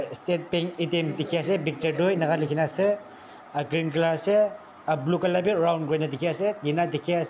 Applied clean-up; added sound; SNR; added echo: none; none; none; none.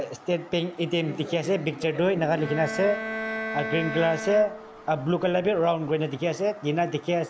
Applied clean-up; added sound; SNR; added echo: none; Bowed string instrument; 9 dB; none.